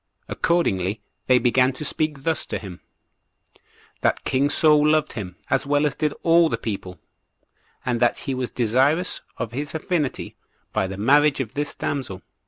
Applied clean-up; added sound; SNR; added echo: none; none; none; none.